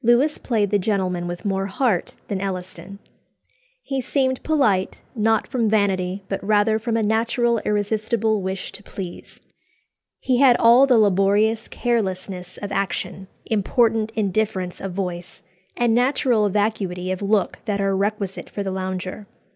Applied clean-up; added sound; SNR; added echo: none; none; none; none.